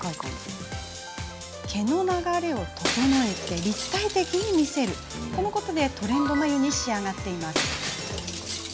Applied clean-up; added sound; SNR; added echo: none; Shatter; 9 dB; none.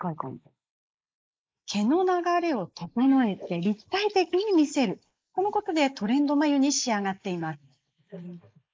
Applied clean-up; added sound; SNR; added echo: neural mask model Resemble Enhance denoiser.